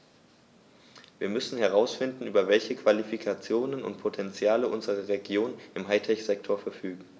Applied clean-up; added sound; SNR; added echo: none; none; none; none.